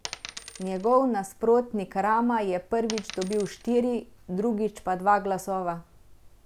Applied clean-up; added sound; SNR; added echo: none; Coin (dropping); 15 dB; none.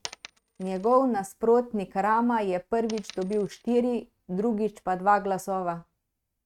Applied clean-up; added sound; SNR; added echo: neural mask model RNNoise.